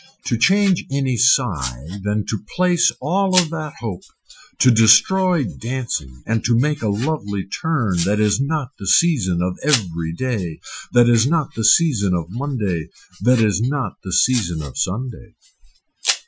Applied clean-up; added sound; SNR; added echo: classical method Wiener filter.